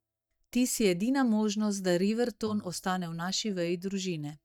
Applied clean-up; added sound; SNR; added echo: neural mask model DeepFilterNet 3.